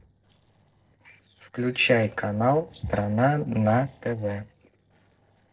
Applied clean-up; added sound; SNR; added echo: neural separator model SepFormer DNS4.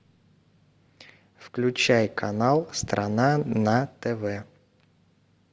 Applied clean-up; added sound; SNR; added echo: none; none; none; none.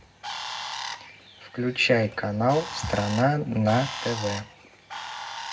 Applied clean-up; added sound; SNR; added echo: none; Bird; 10 dB; reverberation time 0.3 s.